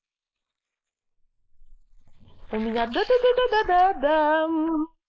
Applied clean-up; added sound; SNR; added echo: neural mask model Resemble Enhance denoiser.